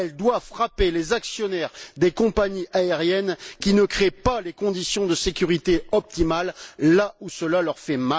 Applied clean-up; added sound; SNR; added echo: none; none; none; none.